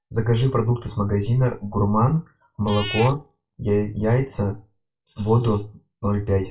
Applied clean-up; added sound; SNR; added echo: classical method WPE with log-MMSE.